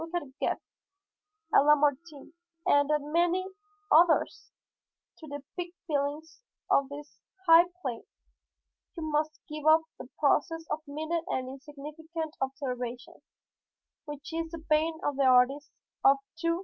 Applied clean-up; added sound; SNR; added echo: none; none; none; none.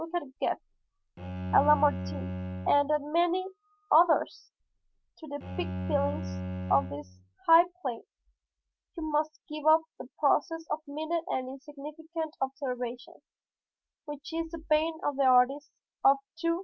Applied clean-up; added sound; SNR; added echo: none; Bowed string instrument; 7 dB; none.